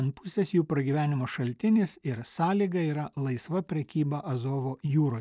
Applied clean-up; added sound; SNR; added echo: none; none; none; none.